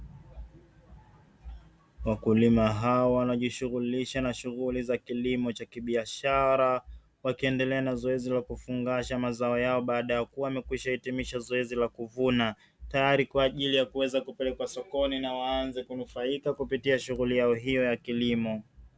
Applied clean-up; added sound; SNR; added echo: none; none; none; none.